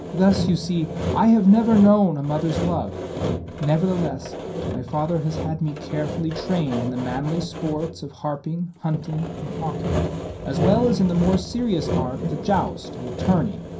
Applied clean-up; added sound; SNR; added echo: none; Sawing; 6 dB; reverberation time 0.3 s.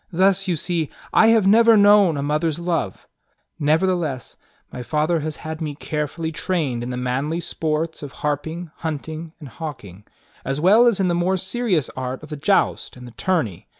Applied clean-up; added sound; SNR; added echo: none; none; none; none.